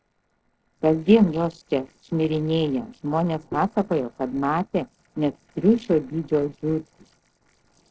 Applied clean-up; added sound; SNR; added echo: neural separator model SepFormer DNS4.